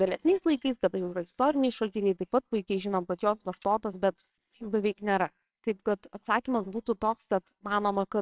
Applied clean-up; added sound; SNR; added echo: neural separator model SepFormer WHAMR!.